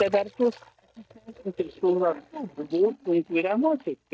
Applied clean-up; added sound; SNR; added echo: neural mask model DeepFilterNet 3.